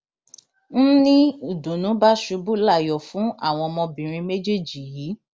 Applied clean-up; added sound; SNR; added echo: none; none; none; none.